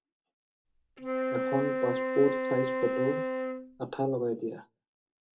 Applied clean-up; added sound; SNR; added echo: none; Wind instrument, woodwind instrument; -1 dB; reverberation time 0.2 s.